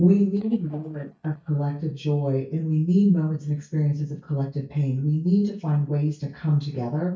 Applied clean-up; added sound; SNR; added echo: neural mask model DeepFilterNet 3.